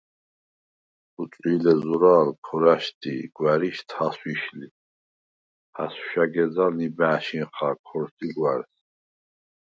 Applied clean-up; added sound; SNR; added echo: none; none; none; none.